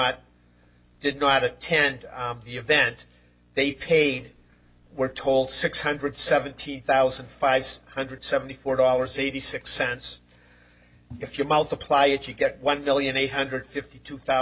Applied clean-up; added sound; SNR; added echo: none; none; none; none.